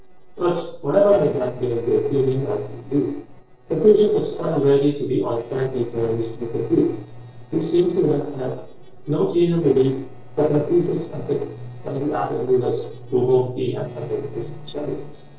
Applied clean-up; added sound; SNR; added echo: neural separator model SepFormer DNS4.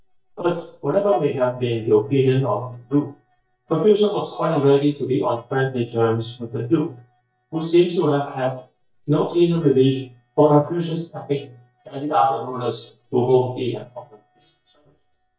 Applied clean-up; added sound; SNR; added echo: neural mask model DeepFilterNet 3.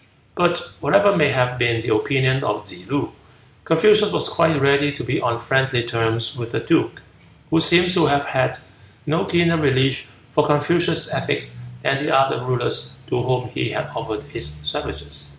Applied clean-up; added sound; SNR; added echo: none; none; none; none.